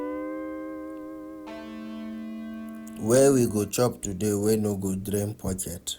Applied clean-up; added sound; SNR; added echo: none; Guitar + Electric guitar; 11 dB; none.